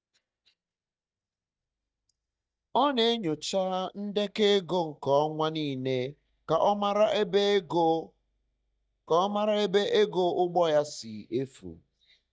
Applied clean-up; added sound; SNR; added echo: neural mask model DeepFilterNet 3.